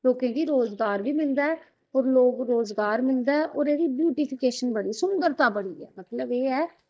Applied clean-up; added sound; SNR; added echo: neural mask model DeepFilterNet 3.